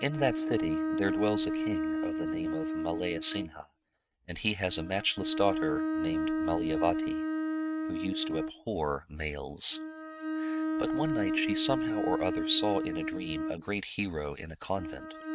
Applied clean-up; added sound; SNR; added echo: neural mask model RNNoise.